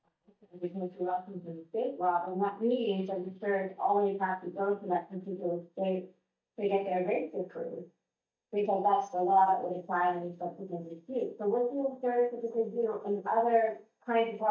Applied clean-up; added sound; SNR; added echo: neural mask model DeepFilterNet 3.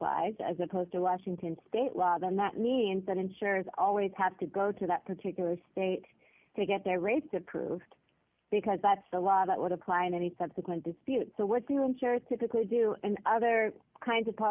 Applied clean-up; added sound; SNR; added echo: none; none; none; none.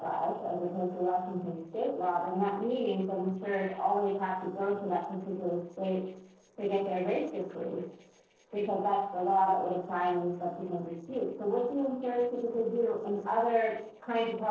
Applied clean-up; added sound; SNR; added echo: neural separator model SepFormer DNS4.